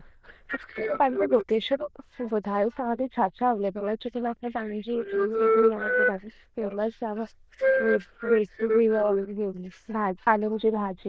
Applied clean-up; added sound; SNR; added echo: neural diffusion model UNIVERSE++.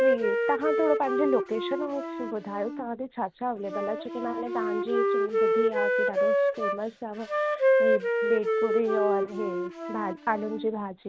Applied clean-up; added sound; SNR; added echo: none; Wind instrument, woodwind instrument; -4 dB; none.